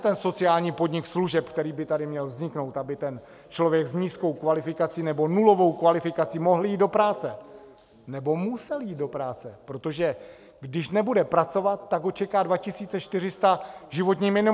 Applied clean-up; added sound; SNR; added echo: none; none; none; none.